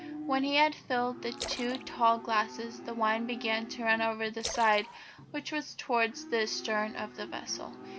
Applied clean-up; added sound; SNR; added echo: none; Livestock, farm animals, working animals + Splash, splatter; 13 dB; none.